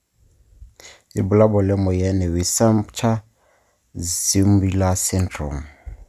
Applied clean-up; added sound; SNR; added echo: none; none; none; none.